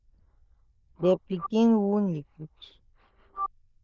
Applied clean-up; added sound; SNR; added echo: neural diffusion model UNIVERSE++.